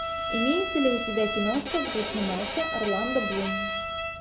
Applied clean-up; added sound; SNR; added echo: none; Bowed string instrument; 2 dB; none.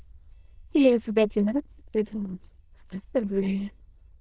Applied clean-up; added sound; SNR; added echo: neural diffusion model UNIVERSE++.